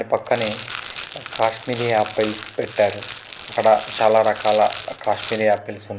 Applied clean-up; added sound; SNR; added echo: none; Rattle; 10 dB; none.